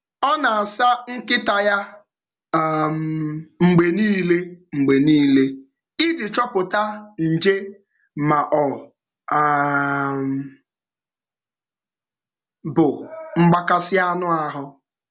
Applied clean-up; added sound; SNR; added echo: none; none; none; none.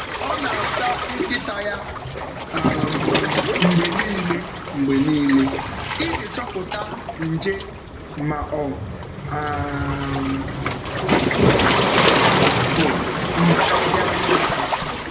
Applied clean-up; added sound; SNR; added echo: none; Waves, surf; -3 dB; reverberation time 1.2 s.